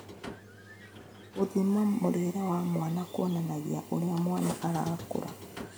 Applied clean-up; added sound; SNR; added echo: none; Squeak; 16 dB; none.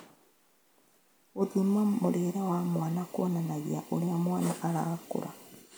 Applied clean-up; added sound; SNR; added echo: none; none; none; none.